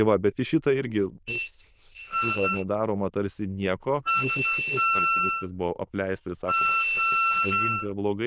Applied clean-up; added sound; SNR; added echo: neural diffusion model UNIVERSE++.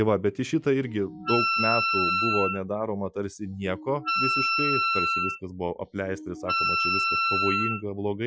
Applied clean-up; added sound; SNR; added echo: classical method Wiener filter.